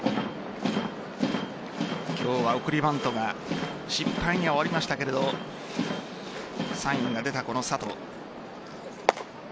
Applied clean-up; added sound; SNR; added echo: none; none; none; none.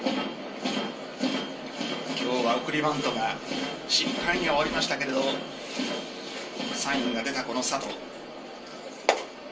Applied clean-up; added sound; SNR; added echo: none; none; none; reverberation time 0.3 s.